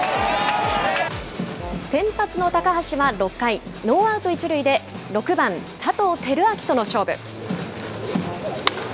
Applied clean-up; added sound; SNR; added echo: none; Brass instrument; 17 dB; none.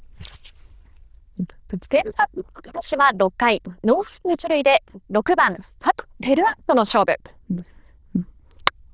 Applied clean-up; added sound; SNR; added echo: neural diffusion model UNIVERSE++.